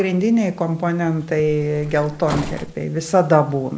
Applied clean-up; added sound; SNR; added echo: none; Bus; 11 dB; none.